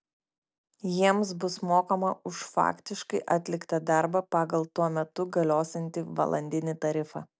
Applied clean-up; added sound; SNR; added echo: none; none; none; none.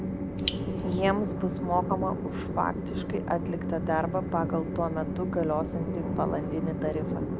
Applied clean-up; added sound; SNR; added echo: none; Train + Raindrop; 0 dB; none.